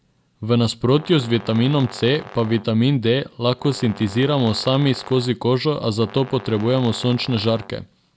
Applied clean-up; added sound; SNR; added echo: none; Brass instrument; 19 dB; none.